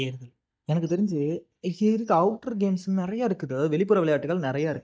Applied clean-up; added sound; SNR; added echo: neural mask model DeepFilterNet 3.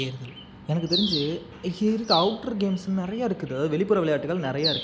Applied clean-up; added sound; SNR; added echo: none; Bird; 8 dB; none.